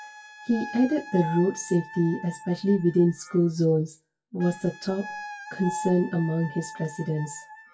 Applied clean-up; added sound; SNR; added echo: classical method WPE with log-MMSE.